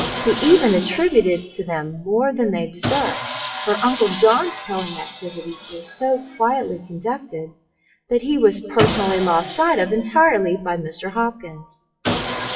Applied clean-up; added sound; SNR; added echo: classical method WPE with log-MMSE.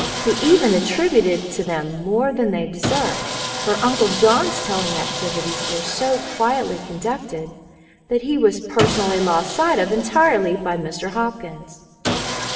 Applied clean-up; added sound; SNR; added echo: none; Sawing; 7 dB; reverberation time 1.9 s.